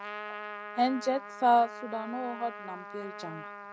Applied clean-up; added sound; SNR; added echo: none; Trumpet; 11 dB; none.